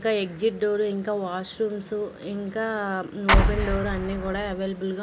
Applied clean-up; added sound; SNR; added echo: none; Explosion; -4 dB; none.